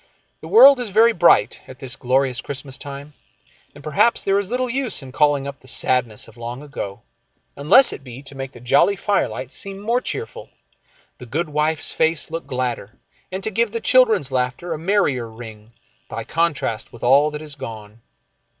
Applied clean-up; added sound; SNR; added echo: none; none; none; none.